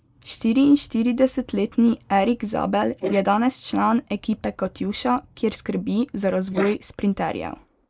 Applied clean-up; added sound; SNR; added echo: neural mask model Resemble Enhance denoiser.